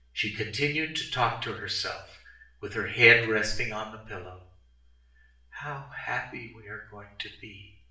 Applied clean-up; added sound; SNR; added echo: none; none; none; reverberation time 0.5 s.